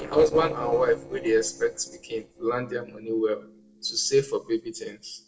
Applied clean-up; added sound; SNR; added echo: neural separator model SepFormer DNS4.